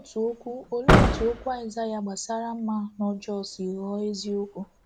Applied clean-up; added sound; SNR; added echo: none; Slam / Car; -2 dB; none.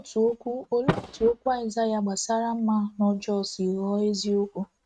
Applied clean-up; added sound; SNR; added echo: neural mask model RNNoise.